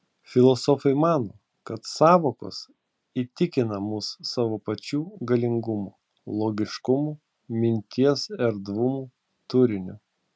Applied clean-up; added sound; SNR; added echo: none; none; none; none.